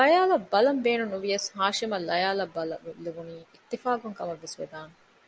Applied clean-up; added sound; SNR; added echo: none; none; none; none.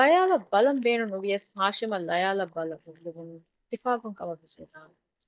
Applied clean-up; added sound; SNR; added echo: neural mask model DeepFilterNet 3.